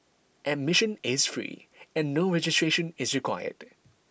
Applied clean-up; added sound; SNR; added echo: none; none; none; none.